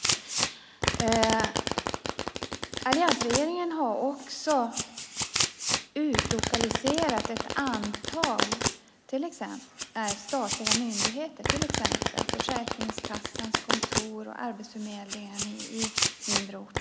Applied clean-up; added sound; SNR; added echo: none; Domestic sounds, home sounds; -1 dB; none.